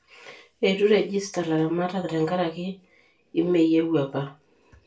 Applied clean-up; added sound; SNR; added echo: none; none; none; reverberation time 0.2 s.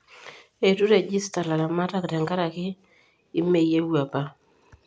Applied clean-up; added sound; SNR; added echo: none; none; none; none.